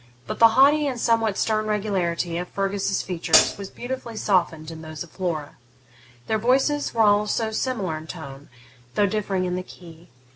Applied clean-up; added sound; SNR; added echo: none; Hi-hat; -3 dB; none.